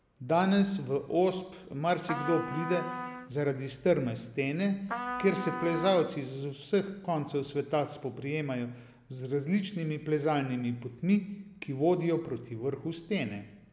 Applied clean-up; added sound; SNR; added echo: none; Trumpet; 8 dB; none.